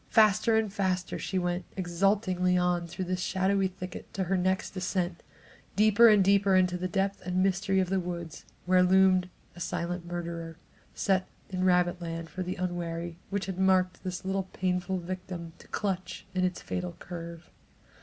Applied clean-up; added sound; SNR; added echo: none; none; none; none.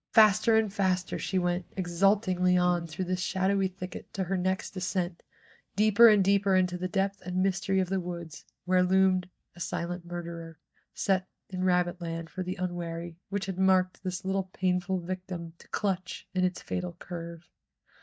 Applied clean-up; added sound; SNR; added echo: neural mask model DeepFilterNet 3.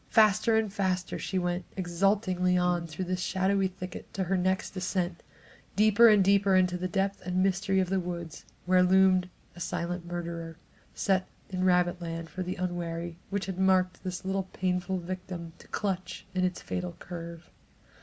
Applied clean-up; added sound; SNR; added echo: none; Piano; 18 dB; none.